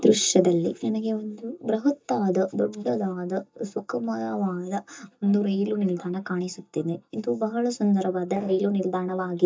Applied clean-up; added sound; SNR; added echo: neural mask model DeepFilterNet 3.